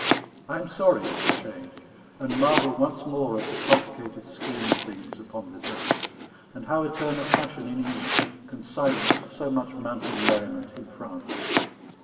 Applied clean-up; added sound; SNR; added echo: none; Domestic sounds, home sounds; 0 dB; reverberation time 2.4 s.